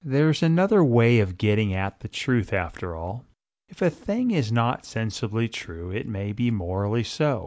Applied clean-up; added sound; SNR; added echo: none; none; none; none.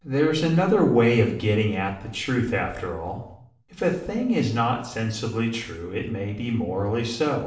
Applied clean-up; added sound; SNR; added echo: none; none; none; reverberation time 0.6 s.